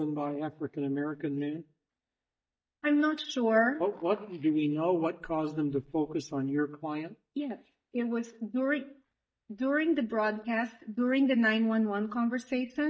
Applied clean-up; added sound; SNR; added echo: neural mask model DeepFilterNet 3.